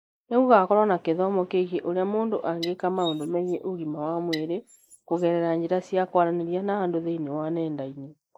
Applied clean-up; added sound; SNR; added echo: neural mask model Resemble Enhance denoiser.